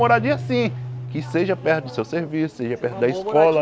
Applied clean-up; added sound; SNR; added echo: none; Guitar; 12 dB; none.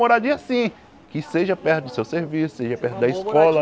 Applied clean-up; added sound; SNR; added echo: none; none; none; none.